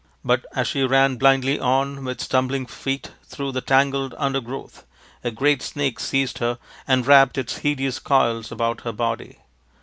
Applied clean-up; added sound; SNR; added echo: none; none; none; none.